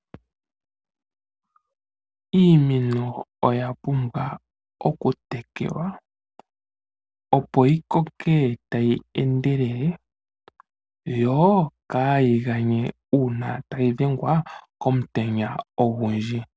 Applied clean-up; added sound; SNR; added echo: none; none; none; none.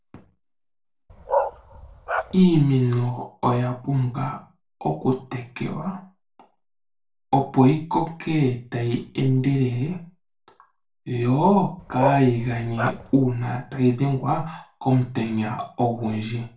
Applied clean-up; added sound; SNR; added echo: none; Bark; 4 dB; reverberation time 0.3 s.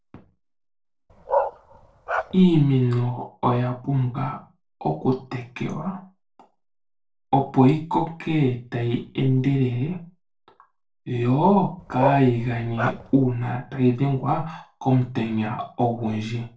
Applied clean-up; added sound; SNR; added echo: neural separator model SepFormer DNS4.